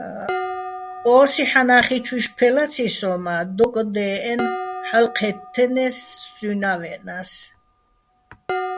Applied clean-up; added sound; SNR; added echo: none; Dishes, pots, and pans; 12 dB; none.